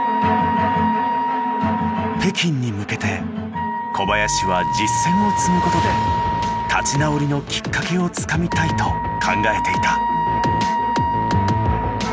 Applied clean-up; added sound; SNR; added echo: none; Wind instrument, woodwind instrument; 1 dB; none.